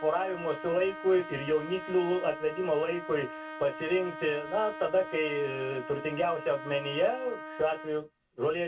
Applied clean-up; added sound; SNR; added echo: none; Trumpet; 12 dB; reverberation time 0.1 s.